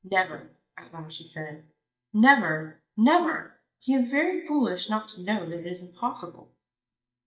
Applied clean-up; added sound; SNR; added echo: neural mask model DeepFilterNet 3.